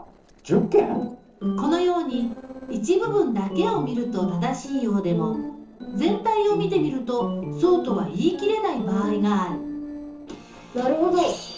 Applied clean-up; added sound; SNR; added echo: neural separator model SepFormer DNS4.